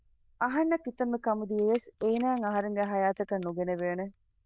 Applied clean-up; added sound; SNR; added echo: neural diffusion model UNIVERSE++.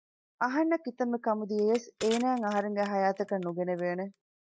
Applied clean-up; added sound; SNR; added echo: none; Crushing; 18 dB; none.